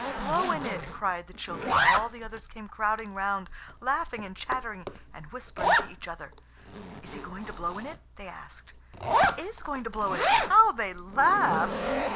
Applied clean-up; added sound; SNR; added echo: none; Zipper (clothing); 1 dB; none.